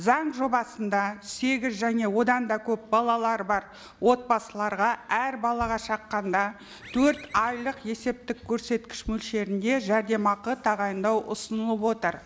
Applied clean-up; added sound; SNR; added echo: none; Bird; 19 dB; none.